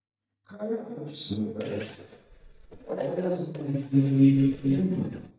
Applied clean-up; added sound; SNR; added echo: neural mask model DeepFilterNet 3.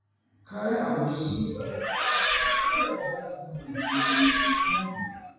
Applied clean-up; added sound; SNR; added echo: classical method WPE with log-MMSE.